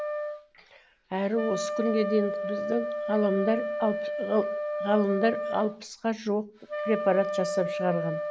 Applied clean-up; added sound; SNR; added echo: none; Wind instrument, woodwind instrument; 3 dB; none.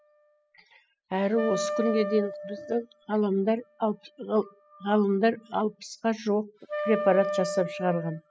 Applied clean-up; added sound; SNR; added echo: classical method spectral subtraction.